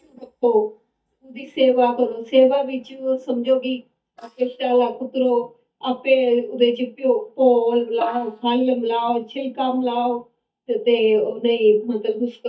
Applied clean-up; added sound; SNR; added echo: neural mask model DeepFilterNet 3.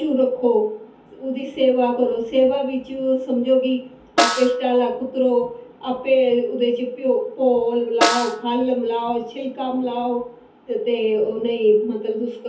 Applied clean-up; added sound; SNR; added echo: none; Snare drum; 4 dB; reverberation time 0.5 s.